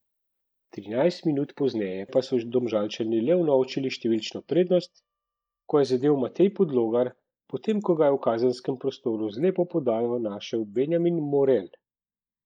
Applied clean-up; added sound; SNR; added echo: neural mask model DeepFilterNet 3.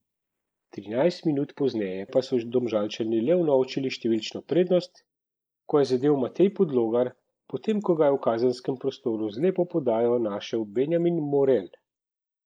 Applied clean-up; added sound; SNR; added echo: neural mask model Resemble Enhance denoiser.